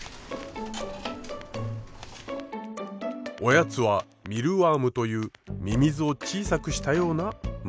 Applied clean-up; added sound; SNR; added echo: none; none; none; none.